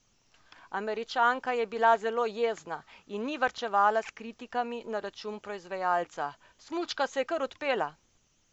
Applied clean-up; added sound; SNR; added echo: none; none; none; none.